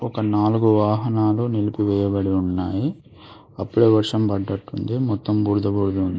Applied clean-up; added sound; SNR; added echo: neural mask model Resemble Enhance denoiser.